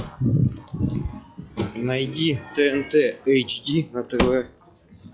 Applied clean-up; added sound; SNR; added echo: classical method log-MMSE.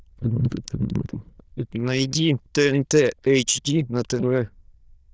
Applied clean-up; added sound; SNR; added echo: neural diffusion model UNIVERSE++.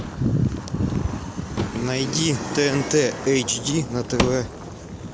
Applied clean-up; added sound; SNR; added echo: none; Drawer open or close / Wood; 11 dB; none.